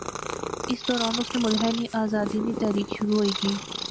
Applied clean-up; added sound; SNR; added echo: none; Purr; 6 dB; none.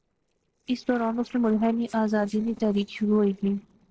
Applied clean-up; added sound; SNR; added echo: neural separator model SepFormer DNS4.